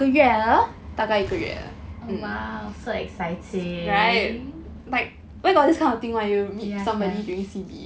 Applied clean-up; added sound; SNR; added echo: none; Boom; 18 dB; none.